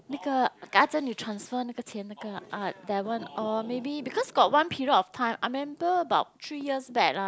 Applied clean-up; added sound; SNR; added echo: none; none; none; none.